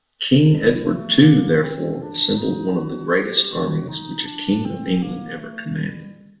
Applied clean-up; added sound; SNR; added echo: none; Wind instrument, woodwind instrument; 18 dB; reverberation time 0.9 s.